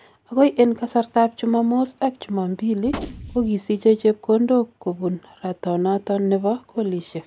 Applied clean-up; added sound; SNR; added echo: none; Gunshot, gunfire; 11 dB; none.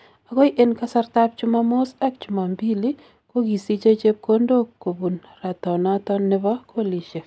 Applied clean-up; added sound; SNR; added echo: none; none; none; none.